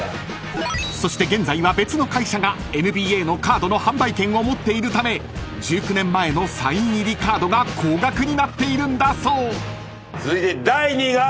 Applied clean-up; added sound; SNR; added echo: none; none; none; none.